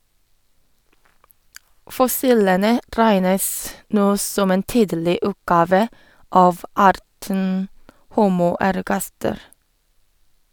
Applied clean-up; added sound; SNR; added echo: none; none; none; none.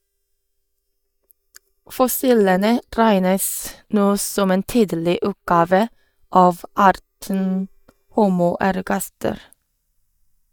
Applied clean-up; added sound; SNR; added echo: neural mask model DeepFilterNet 3.